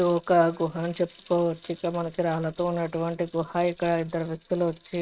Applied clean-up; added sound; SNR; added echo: neural mask model RNNoise.